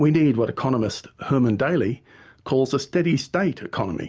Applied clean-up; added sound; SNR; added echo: none; none; none; none.